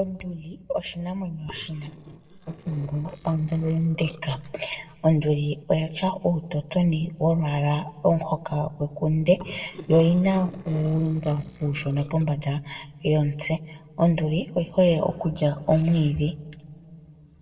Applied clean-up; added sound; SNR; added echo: neural separator model SepFormer DNS4.